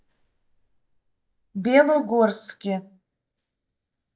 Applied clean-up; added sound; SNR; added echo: neural mask model DeepFilterNet 3.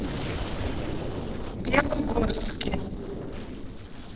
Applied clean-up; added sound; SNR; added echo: neural separator model SepFormer DNS4.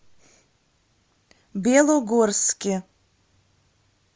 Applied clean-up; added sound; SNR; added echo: none; none; none; none.